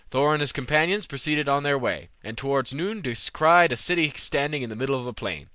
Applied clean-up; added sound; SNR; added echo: none; none; none; none.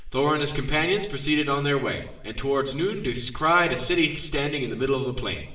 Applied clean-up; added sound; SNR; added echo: none; none; none; reverberation time 0.8 s.